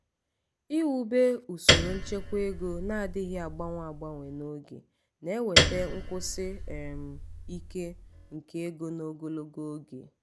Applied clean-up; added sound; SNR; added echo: none; Piano; -3 dB; none.